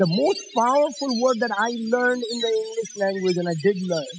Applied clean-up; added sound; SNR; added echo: classical method spectral subtraction.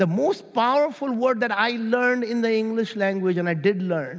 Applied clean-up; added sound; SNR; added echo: none; none; none; none.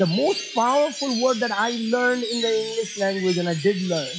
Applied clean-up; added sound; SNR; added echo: classical method log-MMSE.